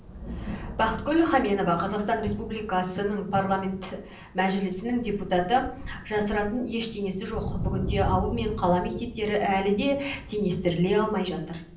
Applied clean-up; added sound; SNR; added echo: none; Thunder; 9 dB; reverberation time 0.6 s.